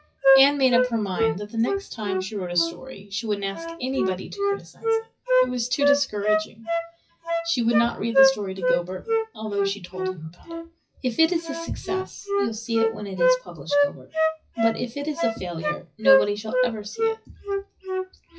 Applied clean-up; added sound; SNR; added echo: classical method WPE with log-MMSE.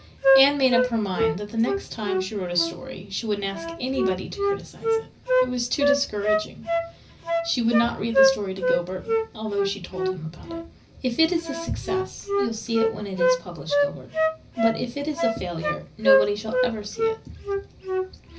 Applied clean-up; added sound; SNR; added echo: none; Wind instrument, woodwind instrument; -2 dB; reverberation time 0.4 s.